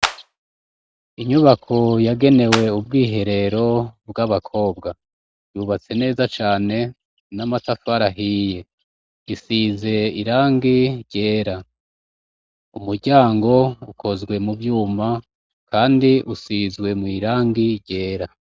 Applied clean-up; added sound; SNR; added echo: none; Clapping; 4 dB; none.